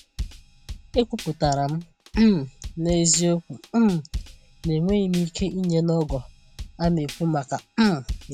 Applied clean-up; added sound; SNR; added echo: none; Drum kit; 13 dB; none.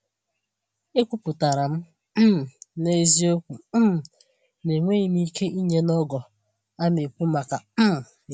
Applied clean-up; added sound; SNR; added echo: none; none; none; none.